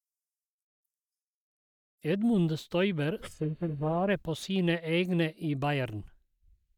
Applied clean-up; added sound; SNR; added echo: neural mask model DeepFilterNet 3.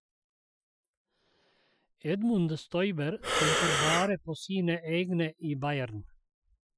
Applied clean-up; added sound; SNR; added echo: classical method Wiener filter.